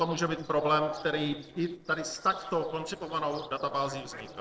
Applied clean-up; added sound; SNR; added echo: neural separator model SepFormer DNS4.